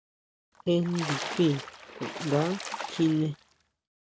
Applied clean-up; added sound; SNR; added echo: none; Splash, splatter; 9 dB; none.